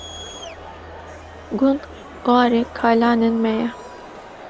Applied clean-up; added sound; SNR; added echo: none; Crowd; 15 dB; none.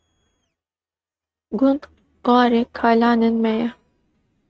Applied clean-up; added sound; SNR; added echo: neural mask model RNNoise.